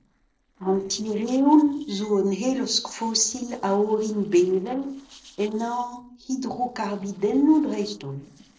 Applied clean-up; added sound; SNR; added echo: neural separator model SepFormer DNS4.